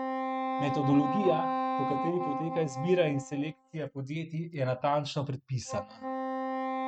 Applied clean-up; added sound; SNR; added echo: neural mask model RNNoise.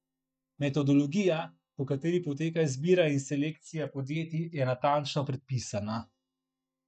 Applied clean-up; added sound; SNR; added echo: neural mask model DeepFilterNet 3.